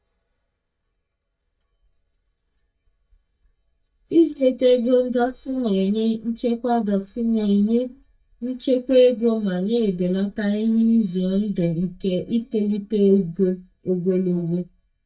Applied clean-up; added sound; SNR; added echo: neural mask model DeepFilterNet 3.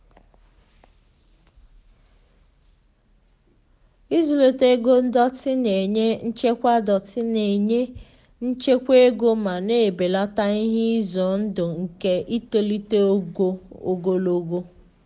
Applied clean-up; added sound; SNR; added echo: none; none; none; none.